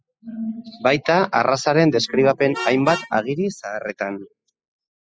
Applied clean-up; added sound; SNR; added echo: classical method spectral subtraction.